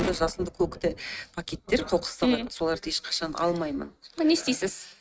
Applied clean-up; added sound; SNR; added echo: neural mask model RNNoise.